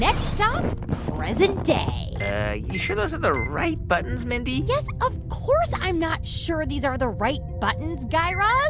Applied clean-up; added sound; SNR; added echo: none; none; none; none.